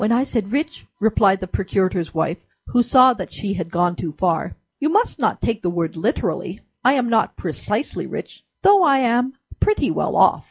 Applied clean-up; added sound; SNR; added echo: classical method log-MMSE.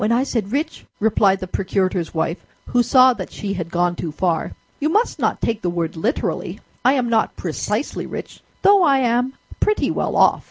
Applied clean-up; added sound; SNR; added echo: none; Keys jangling; 15 dB; none.